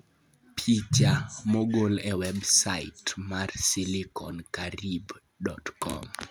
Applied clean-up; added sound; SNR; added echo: none; none; none; none.